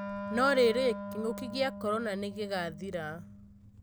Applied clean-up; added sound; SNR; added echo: none; Wind instrument, woodwind instrument; 9 dB; none.